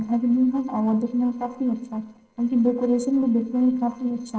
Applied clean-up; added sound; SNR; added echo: neural separator model SepFormer DNS4.